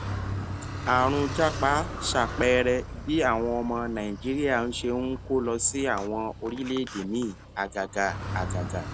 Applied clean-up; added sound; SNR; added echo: none; Car; 8 dB; none.